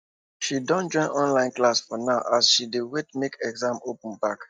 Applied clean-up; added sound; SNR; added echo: neural mask model DeepFilterNet 3.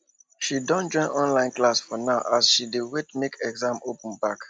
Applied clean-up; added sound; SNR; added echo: none; none; none; none.